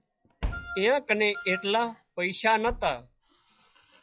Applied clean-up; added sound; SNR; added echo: classical method log-MMSE.